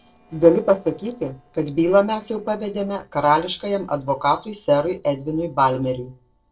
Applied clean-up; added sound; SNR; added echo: neural separator model SepFormer DNS4.